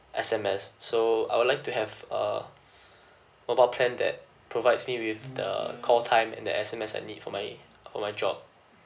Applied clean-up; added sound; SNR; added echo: none; none; none; none.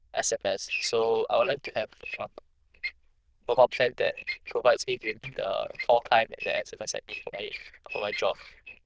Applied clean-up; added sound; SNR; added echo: neural diffusion model UNIVERSE++.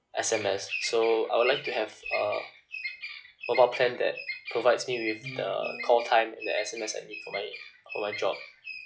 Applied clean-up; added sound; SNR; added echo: classical method log-MMSE.